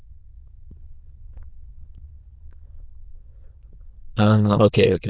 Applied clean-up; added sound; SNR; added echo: neural diffusion model UNIVERSE++.